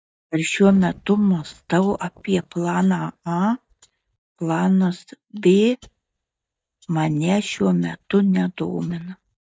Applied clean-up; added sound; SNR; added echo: neural mask model DeepFilterNet 3.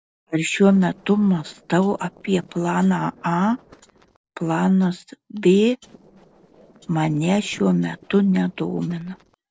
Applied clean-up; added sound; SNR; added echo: neural separator model SepFormer DNS4.